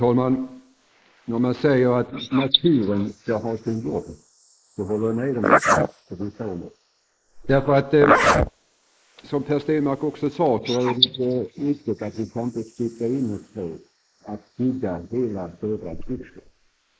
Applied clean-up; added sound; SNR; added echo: neural mask model Resemble Enhance denoiser.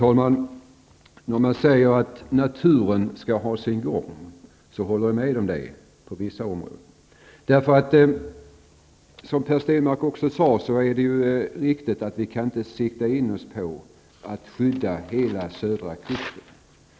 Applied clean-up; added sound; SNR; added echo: none; none; none; none.